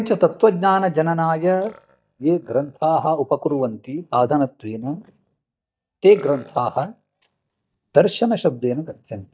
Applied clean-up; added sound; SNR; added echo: neural mask model DeepFilterNet 3.